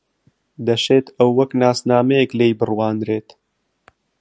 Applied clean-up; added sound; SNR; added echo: none; none; none; none.